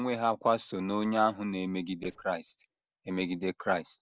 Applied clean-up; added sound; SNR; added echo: neural separator model SepFormer DNS4.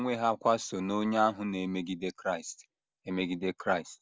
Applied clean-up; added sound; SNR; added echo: none; none; none; none.